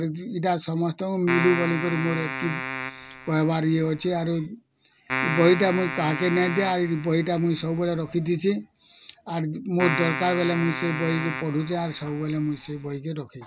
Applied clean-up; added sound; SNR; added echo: none; Keyboard (musical); 7 dB; none.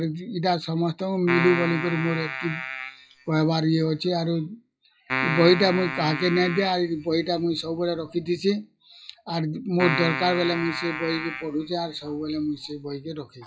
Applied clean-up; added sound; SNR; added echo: classical method log-MMSE.